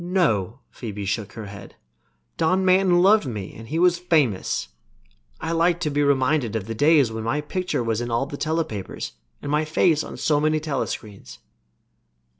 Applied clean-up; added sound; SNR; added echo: none; none; none; none.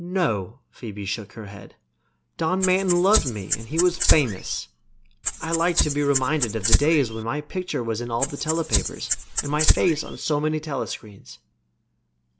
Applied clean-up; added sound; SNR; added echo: none; Rattle (instrument); -1 dB; none.